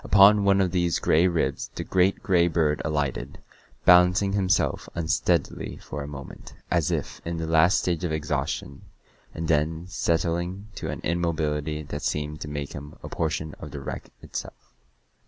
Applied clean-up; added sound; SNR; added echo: none; none; none; none.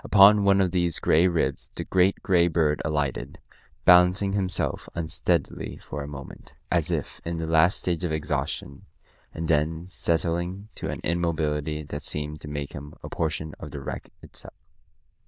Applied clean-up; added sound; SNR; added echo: neural diffusion model UNIVERSE++.